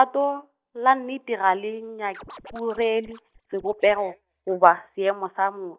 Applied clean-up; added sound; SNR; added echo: neural mask model DeepFilterNet 3.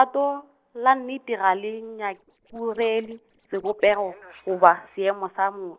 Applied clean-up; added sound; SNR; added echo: neural separator model SepFormer DNS4.